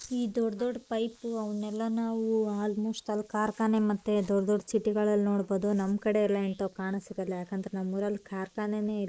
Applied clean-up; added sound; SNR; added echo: neural mask model Resemble Enhance denoiser.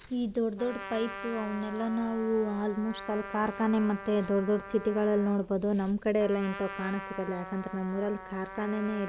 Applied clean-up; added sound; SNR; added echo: none; Trumpet; 13 dB; none.